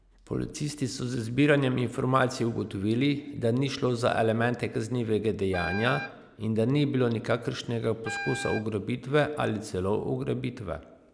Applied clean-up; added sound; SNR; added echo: none; Wind instrument, woodwind instrument; 10 dB; none.